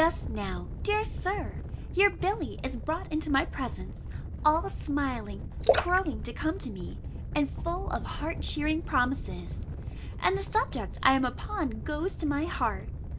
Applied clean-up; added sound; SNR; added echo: none; Splash, splatter + Animal; 4 dB; none.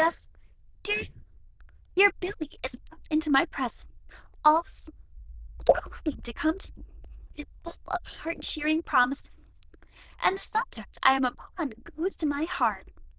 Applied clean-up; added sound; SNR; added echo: neural diffusion model UNIVERSE++.